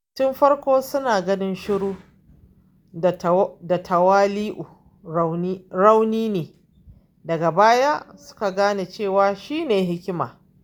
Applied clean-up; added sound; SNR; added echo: none; none; none; none.